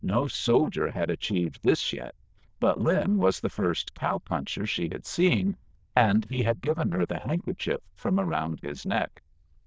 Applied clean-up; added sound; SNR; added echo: neural diffusion model UNIVERSE++.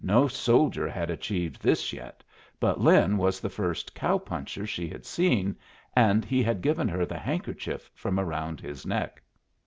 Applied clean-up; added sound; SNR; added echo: none; none; none; none.